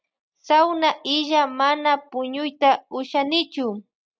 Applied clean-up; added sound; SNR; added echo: none; none; none; none.